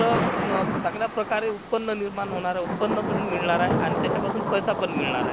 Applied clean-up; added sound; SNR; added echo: none; Thunder / Rain; 1 dB; none.